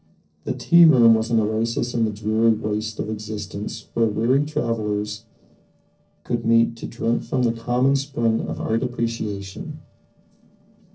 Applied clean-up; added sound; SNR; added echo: neural separator model SepFormer DNS4.